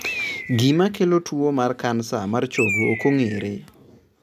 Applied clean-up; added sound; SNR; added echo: none; Bird; 10 dB; none.